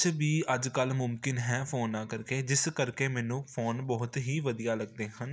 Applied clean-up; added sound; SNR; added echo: none; none; none; none.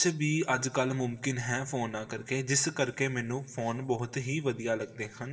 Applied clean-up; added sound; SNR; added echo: none; none; none; reverberation time 0.6 s.